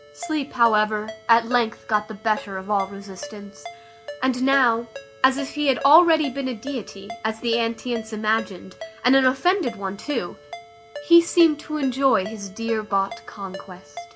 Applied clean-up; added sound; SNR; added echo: none; Ringtone; 16 dB; none.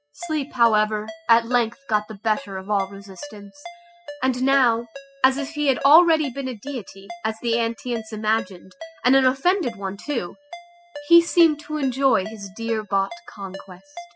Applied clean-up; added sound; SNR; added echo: classical method spectral subtraction.